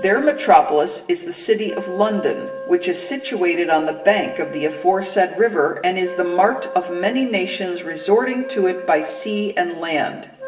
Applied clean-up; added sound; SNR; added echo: none; Wind instrument, woodwind instrument; 13 dB; reverberation time 0.9 s.